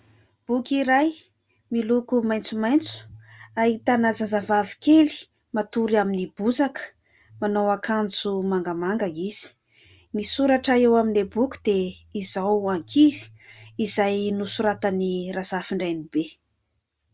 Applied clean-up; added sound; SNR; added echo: none; none; none; none.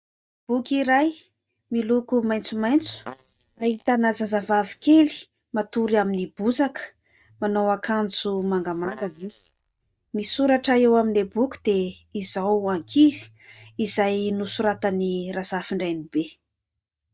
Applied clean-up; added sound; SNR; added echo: neural mask model DeepFilterNet 3.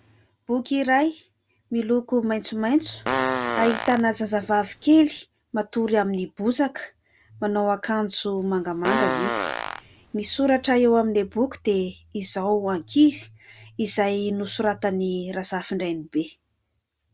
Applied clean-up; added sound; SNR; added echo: none; Fart; 5 dB; none.